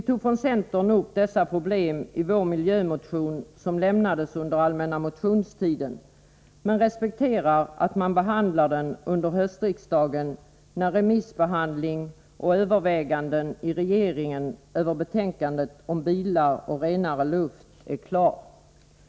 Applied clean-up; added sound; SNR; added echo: none; none; none; none.